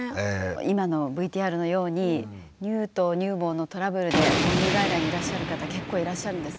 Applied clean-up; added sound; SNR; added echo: none; Thunder; 0 dB; none.